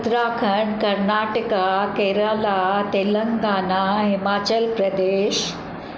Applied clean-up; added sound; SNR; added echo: none; none; none; none.